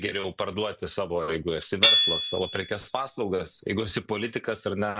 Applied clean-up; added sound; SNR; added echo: none; Hammer / Chink, clink; -3 dB; none.